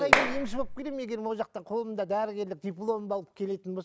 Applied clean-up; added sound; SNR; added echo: none; Clapping; -5 dB; none.